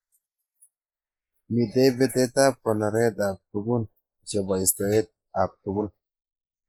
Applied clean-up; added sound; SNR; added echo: neural mask model Resemble Enhance denoiser.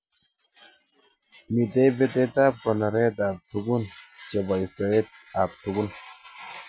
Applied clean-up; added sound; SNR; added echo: none; none; none; none.